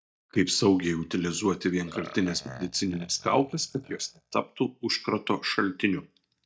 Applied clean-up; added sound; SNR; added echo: neural mask model DeepFilterNet 3.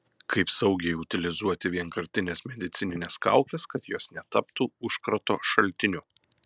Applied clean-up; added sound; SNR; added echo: none; none; none; none.